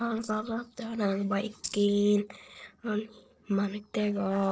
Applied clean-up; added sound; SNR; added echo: neural separator model SepFormer DNS4.